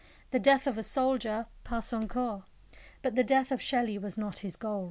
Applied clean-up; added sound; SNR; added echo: none; none; none; none.